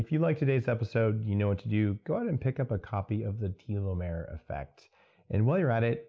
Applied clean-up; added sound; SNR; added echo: none; none; none; none.